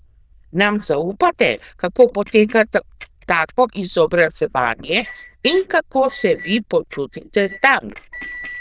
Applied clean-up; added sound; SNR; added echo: neural diffusion model UNIVERSE++.